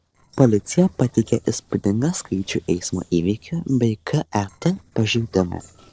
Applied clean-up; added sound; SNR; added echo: neural separator model SepFormer DNS4.